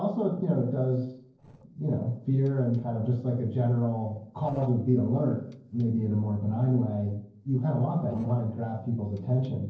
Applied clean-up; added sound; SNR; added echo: neural separator model SepFormer DNS4.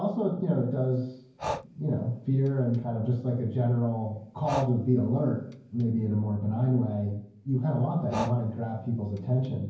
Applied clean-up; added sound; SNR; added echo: none; Breathing; 14 dB; reverberation time 0.9 s.